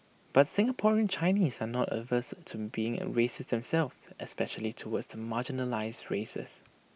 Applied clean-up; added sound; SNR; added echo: none; none; none; none.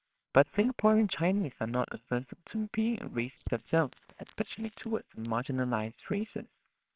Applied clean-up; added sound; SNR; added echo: neural separator model SepFormer WHAMR!.